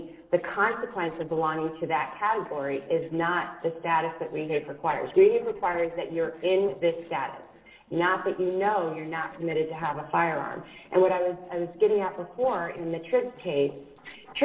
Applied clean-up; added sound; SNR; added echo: neural separator model SepFormer DNS4.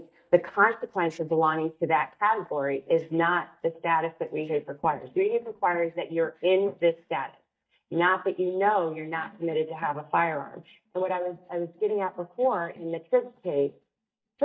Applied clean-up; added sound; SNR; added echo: neural mask model DeepFilterNet 3.